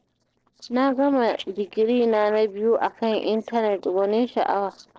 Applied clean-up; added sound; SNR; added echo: neural separator model SepFormer DNS4.